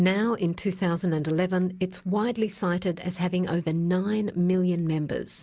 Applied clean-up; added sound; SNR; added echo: none; none; none; none.